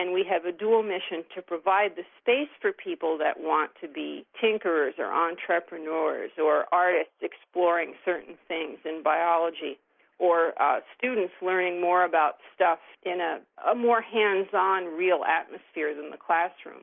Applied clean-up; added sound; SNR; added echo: neural mask model Resemble Enhance denoiser.